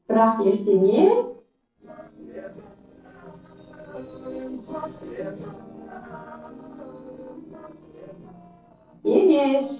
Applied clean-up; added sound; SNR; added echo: neural separator model SepFormer DNS4.